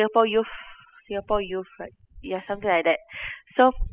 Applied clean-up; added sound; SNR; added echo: classical method spectral subtraction.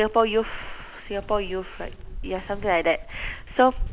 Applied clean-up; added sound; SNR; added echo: none; Walk, footsteps; 9 dB; none.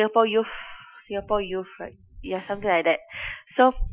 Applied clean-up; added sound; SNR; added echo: classical method Wiener filter.